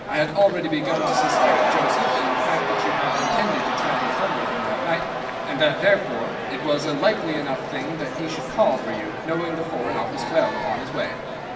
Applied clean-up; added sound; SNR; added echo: none; Crowd / Cheering; 0 dB; reverberation time 2.3 s.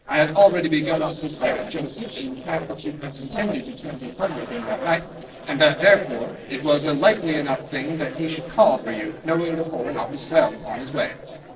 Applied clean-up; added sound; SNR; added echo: neural separator model SepFormer DNS4.